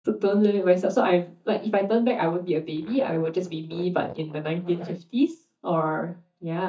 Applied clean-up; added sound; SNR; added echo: neural mask model DeepFilterNet 3.